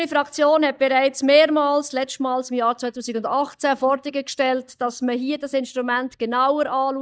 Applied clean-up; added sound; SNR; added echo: neural mask model DeepFilterNet 3.